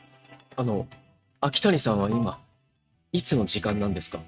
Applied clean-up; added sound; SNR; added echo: neural mask model RNNoise.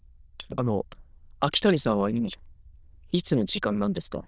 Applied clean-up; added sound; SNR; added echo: neural diffusion model UNIVERSE++.